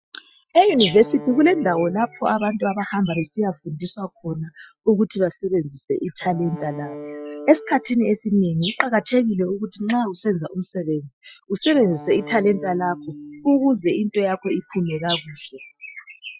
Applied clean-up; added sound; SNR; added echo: classical method Wiener filter.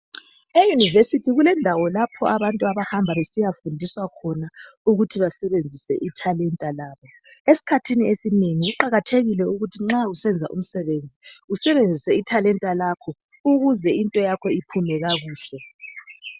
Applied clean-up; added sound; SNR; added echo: none; none; none; none.